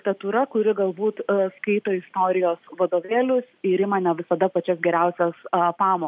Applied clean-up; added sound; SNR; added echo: none; none; none; none.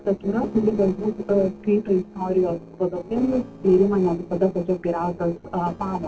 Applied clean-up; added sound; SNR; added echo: neural separator model SepFormer DNS4.